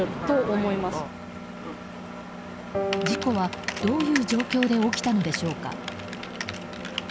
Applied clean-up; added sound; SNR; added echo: none; Typing + Engine; 7 dB; none.